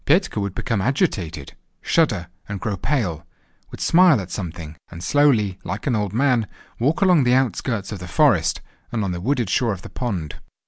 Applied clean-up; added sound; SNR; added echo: none; none; none; none.